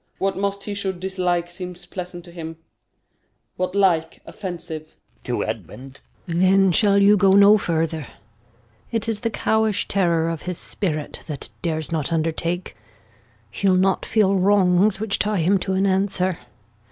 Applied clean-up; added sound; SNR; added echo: none; none; none; none.